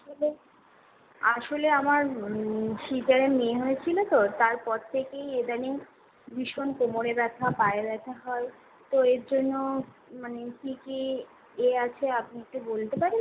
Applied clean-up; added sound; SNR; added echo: none; none; none; none.